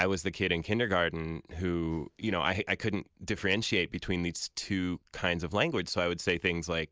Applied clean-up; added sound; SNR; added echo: none; none; none; none.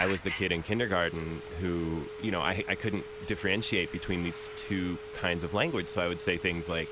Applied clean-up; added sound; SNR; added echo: none; Telephone; 10 dB; none.